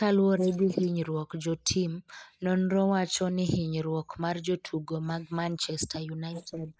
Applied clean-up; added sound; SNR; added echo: neural mask model Resemble Enhance denoiser.